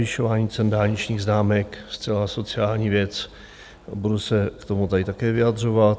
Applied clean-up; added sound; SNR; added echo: none; none; none; none.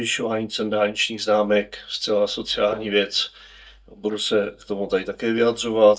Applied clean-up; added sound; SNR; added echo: neural mask model DeepFilterNet 3.